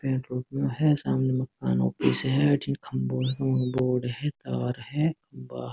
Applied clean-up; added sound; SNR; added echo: none; Animal; 11 dB; none.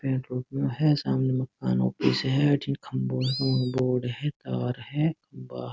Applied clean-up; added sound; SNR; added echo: neural mask model RNNoise.